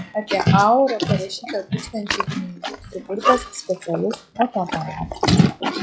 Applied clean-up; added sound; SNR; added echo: classical method log-MMSE.